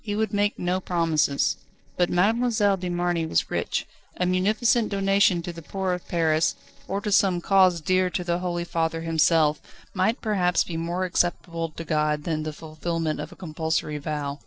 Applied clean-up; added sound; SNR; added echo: neural separator model SepFormer DNS4.